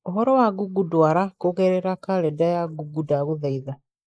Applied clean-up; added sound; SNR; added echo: neural mask model Resemble Enhance denoiser.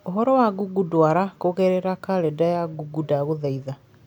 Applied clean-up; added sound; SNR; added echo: none; none; none; none.